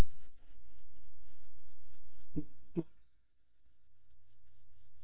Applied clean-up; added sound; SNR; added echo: neural mask model DeepFilterNet 3.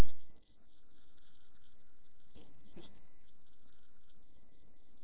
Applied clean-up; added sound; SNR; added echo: neural separator model SepFormer DNS4.